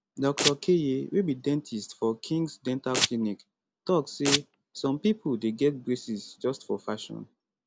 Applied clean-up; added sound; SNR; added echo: none; Domestic sounds, home sounds; -1 dB; none.